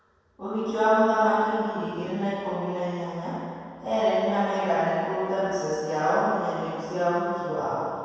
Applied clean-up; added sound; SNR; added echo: none; none; none; reverberation time 2.2 s.